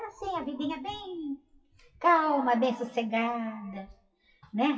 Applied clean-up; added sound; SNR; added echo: classical method WPE with log-MMSE.